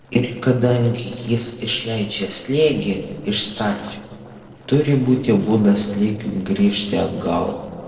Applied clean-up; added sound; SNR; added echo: neural separator model SepFormer DNS4.